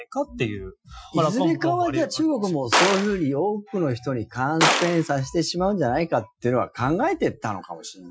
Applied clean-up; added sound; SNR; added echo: classical method Wiener filter.